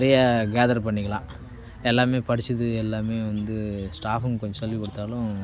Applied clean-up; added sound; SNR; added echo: none; none; none; none.